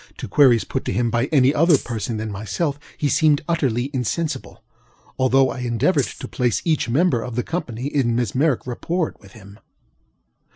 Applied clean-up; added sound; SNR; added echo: none; Rattle (instrument); 12 dB; none.